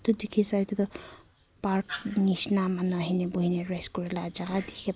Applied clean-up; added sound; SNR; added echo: none; none; none; none.